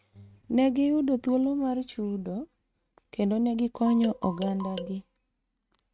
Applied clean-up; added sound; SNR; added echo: neural mask model RNNoise.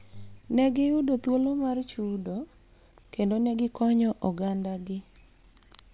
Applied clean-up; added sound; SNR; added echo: none; none; none; none.